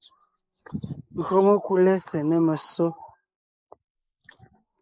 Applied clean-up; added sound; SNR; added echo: neural mask model Resemble Enhance denoiser.